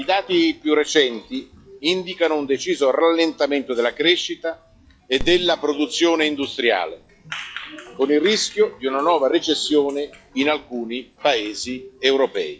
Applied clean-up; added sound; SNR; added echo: classical method log-MMSE.